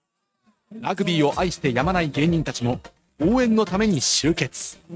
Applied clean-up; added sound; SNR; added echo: neural mask model RNNoise.